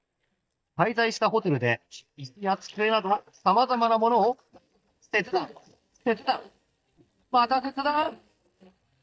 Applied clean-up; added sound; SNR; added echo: neural mask model DeepFilterNet 3.